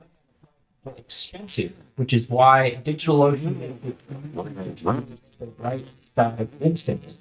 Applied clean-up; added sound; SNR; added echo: neural mask model DeepFilterNet 3.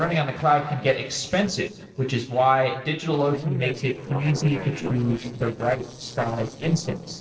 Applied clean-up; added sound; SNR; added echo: neural separator model SepFormer DNS4.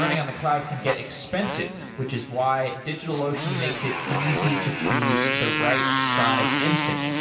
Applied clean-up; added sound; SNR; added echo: none; Motorcycle; 0 dB; reverberation time 2.5 s.